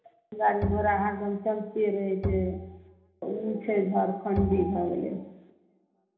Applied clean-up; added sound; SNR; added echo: none; Bowed string instrument; 7 dB; reverberation time 1.0 s.